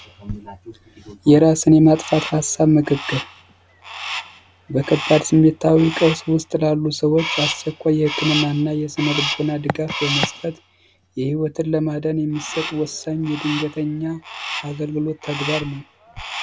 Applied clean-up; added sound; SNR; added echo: none; Crow; 11 dB; none.